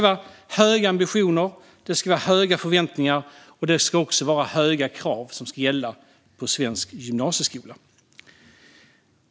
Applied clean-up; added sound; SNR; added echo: none; none; none; none.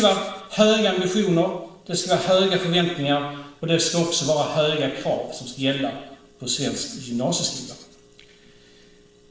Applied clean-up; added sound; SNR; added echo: neural separator model SepFormer DNS4.